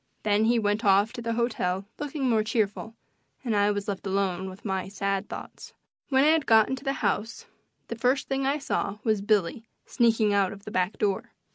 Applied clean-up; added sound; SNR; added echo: none; none; none; none.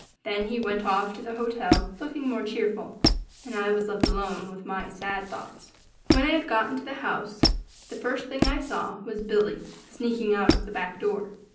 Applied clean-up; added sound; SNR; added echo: none; Squeak; 1 dB; reverberation time 0.6 s.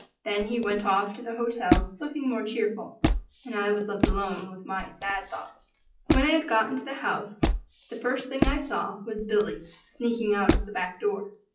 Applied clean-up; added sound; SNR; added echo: classical method WPE with log-MMSE.